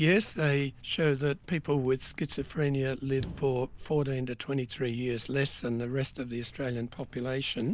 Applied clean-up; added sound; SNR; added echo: none; Thump, thud; 18 dB; none.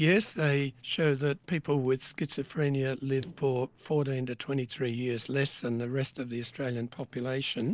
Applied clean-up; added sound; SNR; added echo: neural separator model SepFormer DNS4.